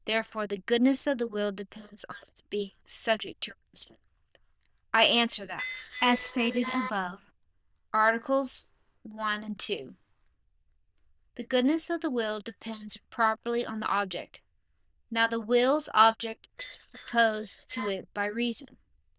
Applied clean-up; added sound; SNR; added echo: neural diffusion model UNIVERSE++.